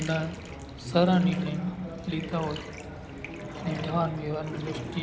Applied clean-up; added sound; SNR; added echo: none; Bathtub (filling or washing); 14 dB; none.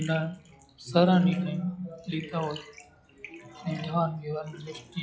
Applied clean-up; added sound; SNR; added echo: classical method log-MMSE.